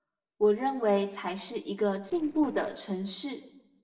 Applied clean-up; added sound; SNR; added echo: neural separator model SepFormer DNS4.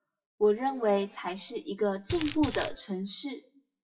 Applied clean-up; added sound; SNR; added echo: classical method WPE with log-MMSE.